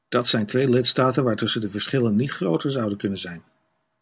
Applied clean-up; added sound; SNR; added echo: none; none; none; none.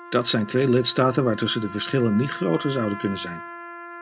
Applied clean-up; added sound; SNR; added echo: none; Trumpet; 14 dB; none.